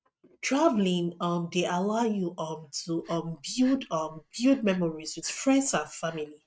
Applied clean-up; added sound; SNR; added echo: neural mask model RNNoise.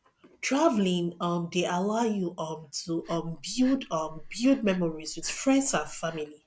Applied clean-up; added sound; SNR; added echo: none; Breathing; 16 dB; none.